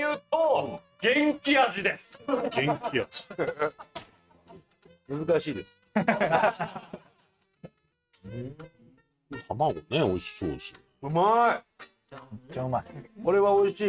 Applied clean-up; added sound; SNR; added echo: neural mask model RNNoise.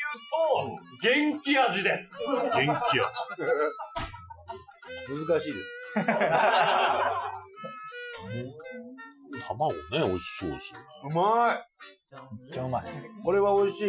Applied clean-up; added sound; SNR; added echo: classical method Wiener filter.